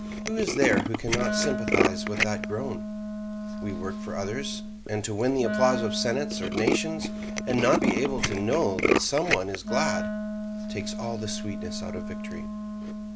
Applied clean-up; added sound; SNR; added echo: none; Tools + Wind instrument, woodwind instrument; 0 dB; none.